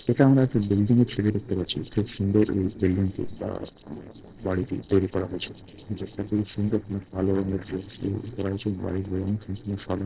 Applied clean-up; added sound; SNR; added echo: neural separator model SepFormer DNS4.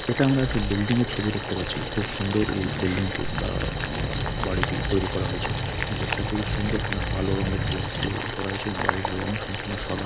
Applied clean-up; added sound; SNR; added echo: none; Liquid + Boiling; 1 dB; none.